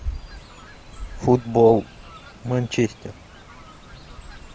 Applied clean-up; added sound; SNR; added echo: none; Fowl; 14 dB; none.